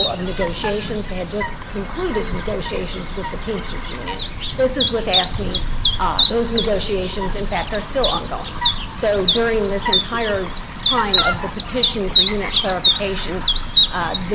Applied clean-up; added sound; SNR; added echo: none; Chirp, tweet; -3 dB; none.